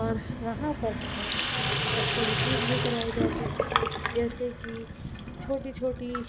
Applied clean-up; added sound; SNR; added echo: none; Sink (filling or washing); -4 dB; none.